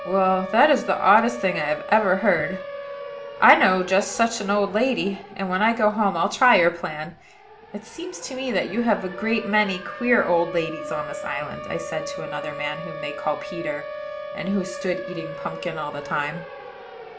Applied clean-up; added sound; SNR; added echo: none; Siren; 11 dB; none.